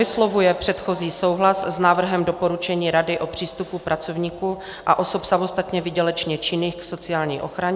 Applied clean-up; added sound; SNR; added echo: none; none; none; none.